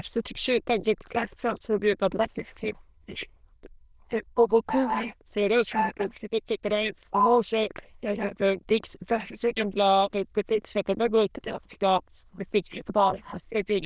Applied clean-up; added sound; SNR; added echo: neural diffusion model UNIVERSE++.